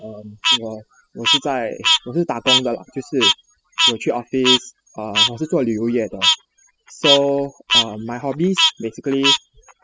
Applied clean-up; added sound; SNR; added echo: classical method spectral subtraction.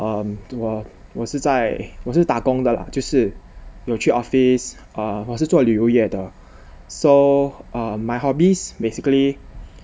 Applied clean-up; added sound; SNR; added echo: none; none; none; none.